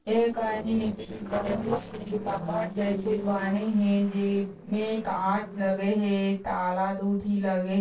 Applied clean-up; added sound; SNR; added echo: neural separator model SepFormer DNS4.